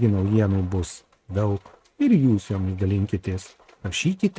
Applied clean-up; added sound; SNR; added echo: neural mask model RNNoise.